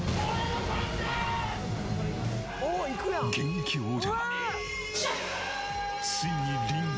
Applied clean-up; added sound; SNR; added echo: none; none; none; none.